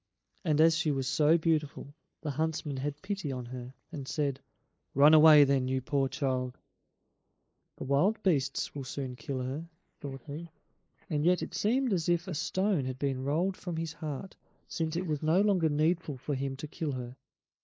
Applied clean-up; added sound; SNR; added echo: neural mask model Resemble Enhance denoiser.